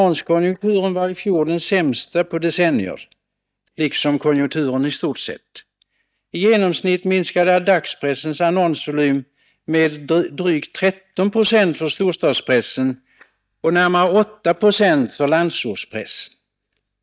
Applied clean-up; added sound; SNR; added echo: neural mask model DeepFilterNet 3.